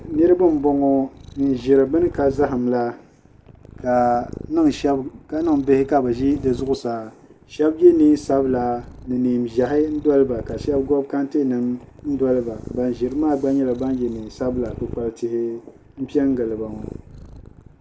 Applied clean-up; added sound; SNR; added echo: none; Purr; 17 dB; none.